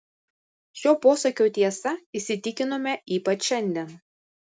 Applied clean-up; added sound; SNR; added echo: none; none; none; none.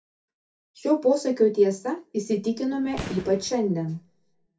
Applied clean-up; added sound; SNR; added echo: none; Fireworks; 15 dB; reverberation time 0.3 s.